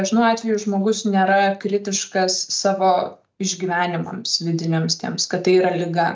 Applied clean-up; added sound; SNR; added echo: none; none; none; none.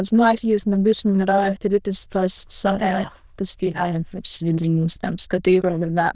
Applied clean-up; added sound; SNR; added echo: neural diffusion model UNIVERSE++.